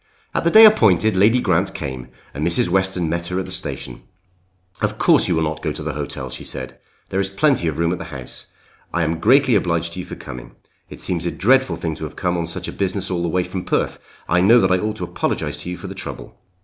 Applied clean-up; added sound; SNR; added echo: none; none; none; none.